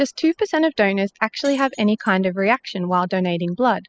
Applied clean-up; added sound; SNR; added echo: classical method spectral subtraction.